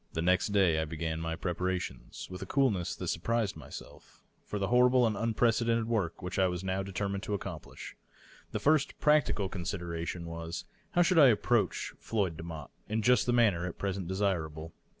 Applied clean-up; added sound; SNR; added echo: none; none; none; none.